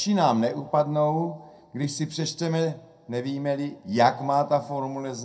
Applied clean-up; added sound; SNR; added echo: none; none; none; reverberation time 0.2 s.